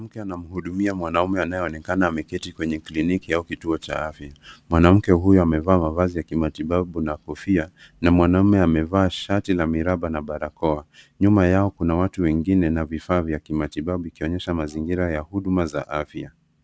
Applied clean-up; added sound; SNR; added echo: none; none; none; none.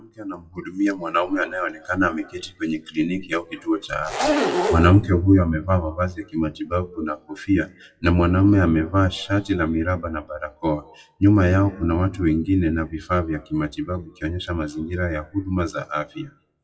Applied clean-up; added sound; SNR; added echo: classical method WPE with log-MMSE.